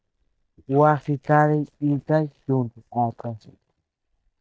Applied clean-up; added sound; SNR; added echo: neural mask model DeepFilterNet 3.